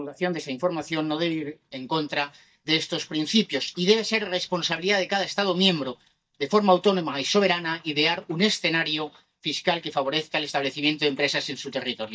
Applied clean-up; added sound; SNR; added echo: neural mask model DeepFilterNet 3.